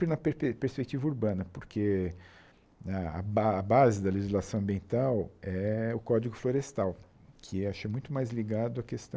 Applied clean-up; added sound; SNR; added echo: none; none; none; none.